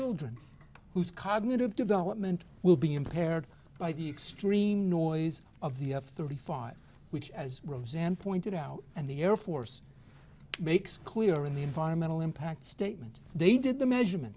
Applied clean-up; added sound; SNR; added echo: none; none; none; none.